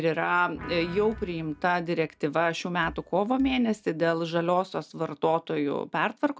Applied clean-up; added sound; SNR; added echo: none; Marimba, xylophone + Guitar; 18 dB; none.